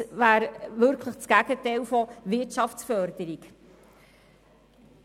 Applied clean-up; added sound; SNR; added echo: none; none; none; none.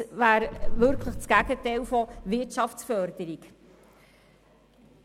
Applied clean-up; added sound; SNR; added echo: none; Car; 2 dB; none.